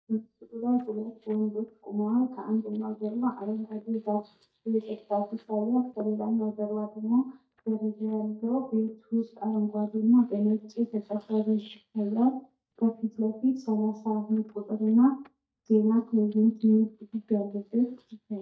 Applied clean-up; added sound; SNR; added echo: neural mask model DeepFilterNet 3.